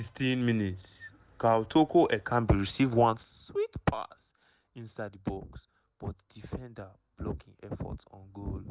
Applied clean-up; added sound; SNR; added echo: none; none; none; none.